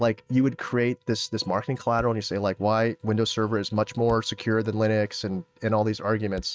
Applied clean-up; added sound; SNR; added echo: neural mask model RNNoise.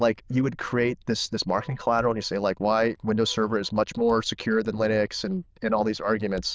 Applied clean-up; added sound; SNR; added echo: neural diffusion model UNIVERSE++.